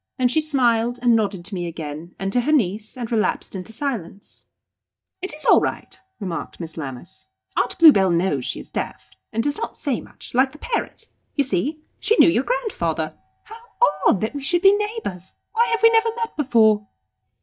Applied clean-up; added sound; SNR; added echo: neural mask model DeepFilterNet 3.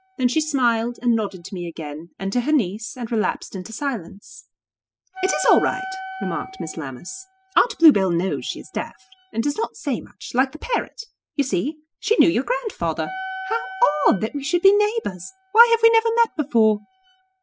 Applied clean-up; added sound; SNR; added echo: classical method spectral subtraction.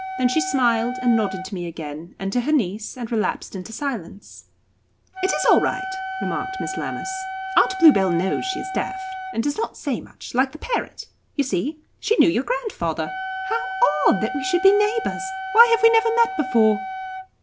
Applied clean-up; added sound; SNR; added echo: none; Wind instrument, woodwind instrument; 9 dB; none.